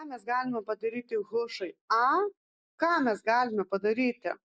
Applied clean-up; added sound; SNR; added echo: none; none; none; none.